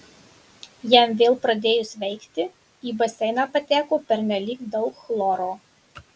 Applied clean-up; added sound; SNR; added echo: none; none; none; none.